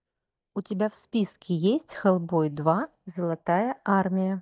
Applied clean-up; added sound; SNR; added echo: neural mask model DeepFilterNet 3.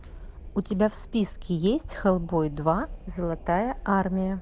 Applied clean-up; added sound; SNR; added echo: none; Wind; 13 dB; none.